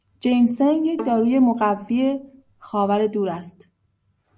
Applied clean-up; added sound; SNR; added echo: none; Bowed string instrument; 18 dB; none.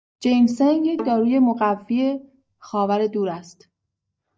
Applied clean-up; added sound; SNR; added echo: neural mask model DeepFilterNet 3.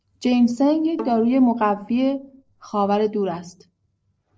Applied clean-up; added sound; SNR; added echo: neural separator model SepFormer DNS4.